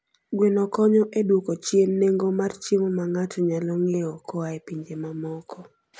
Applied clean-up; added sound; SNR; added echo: none; none; none; none.